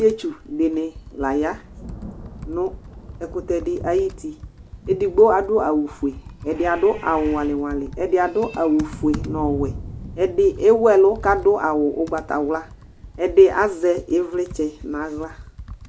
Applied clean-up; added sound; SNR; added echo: none; Computer keyboard + Thunder; 15 dB; none.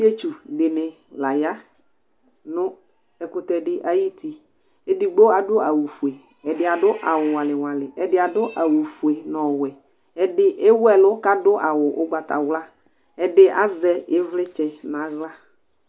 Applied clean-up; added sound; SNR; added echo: none; none; none; none.